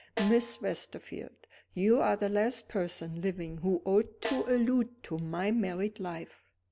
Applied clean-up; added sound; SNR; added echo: none; Snare drum; 13 dB; none.